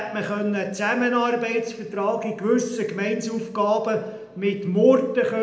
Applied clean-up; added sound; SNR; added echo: none; none; none; reverberation time 0.7 s.